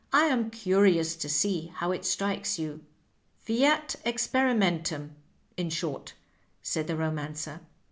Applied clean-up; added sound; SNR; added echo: none; none; none; none.